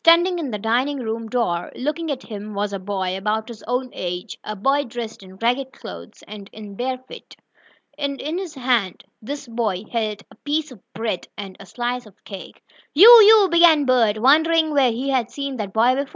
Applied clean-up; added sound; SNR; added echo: none; none; none; none.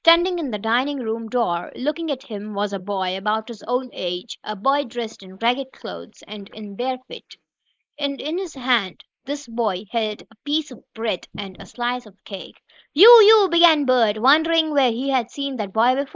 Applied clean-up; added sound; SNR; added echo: neural mask model Resemble Enhance denoiser.